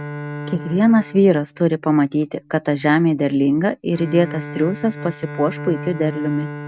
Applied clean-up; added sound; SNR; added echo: neural mask model RNNoise.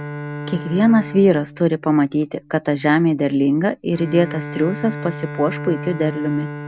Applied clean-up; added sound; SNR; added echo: none; Bowed string instrument; 12 dB; none.